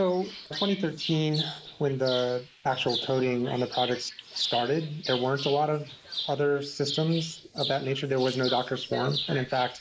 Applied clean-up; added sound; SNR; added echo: neural mask model Resemble Enhance denoiser.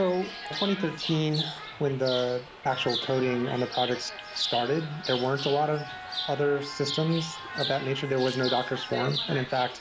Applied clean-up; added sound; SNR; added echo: none; Chirp, tweet; 7 dB; none.